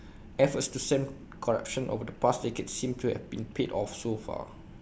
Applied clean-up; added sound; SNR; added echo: none; none; none; none.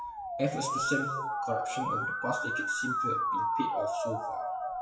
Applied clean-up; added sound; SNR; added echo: classical method WPE with log-MMSE.